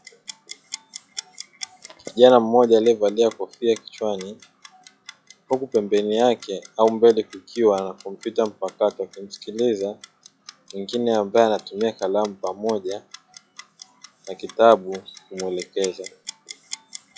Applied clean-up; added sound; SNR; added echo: classical method log-MMSE.